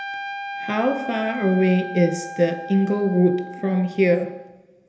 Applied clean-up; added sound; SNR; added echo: none; Trumpet; 12 dB; reverberation time 1.4 s.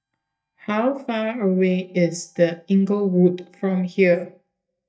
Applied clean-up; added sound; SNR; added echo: neural mask model DeepFilterNet 3.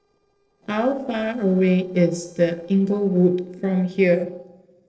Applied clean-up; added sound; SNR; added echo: neural separator model SepFormer DNS4.